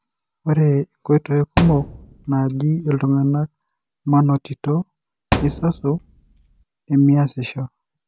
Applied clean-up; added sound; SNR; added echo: none; Thump, thud; 6 dB; none.